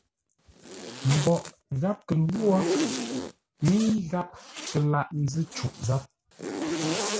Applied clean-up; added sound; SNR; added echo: none; Zipper (clothing); 6 dB; none.